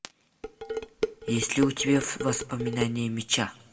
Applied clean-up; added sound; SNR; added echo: none; Dishes, pots, and pans; 5 dB; reverberation time 0.4 s.